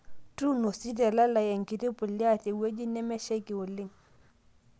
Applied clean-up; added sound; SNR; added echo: none; none; none; none.